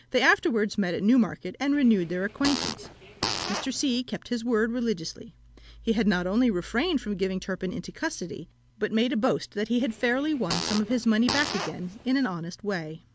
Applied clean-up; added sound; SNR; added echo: none; Fart; 7 dB; none.